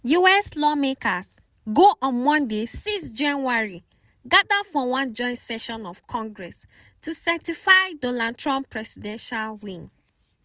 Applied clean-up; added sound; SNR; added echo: none; none; none; none.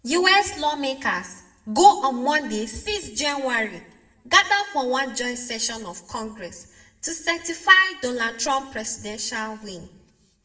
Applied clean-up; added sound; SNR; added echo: none; none; none; reverberation time 0.6 s.